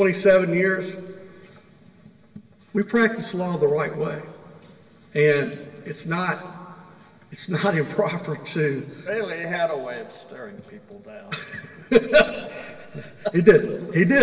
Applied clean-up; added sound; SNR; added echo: none; none; none; reverberation time 2.0 s.